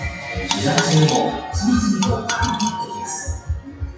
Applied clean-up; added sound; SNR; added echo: classical method WPE with log-MMSE.